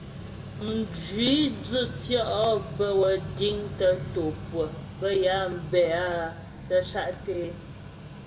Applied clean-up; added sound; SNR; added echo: none; Mechanical fan; 11 dB; reverberation time 0.7 s.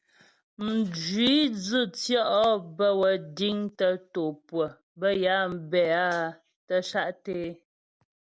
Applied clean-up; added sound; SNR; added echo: none; none; none; none.